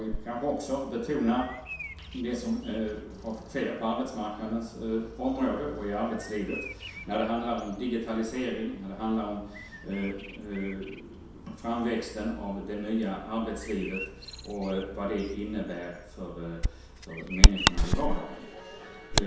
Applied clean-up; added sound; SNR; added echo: none; Bird vocalization, bird call, bird song; -1 dB; reverberation time 0.7 s.